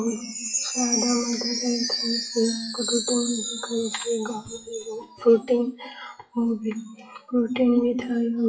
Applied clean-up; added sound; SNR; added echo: classical method WPE with log-MMSE.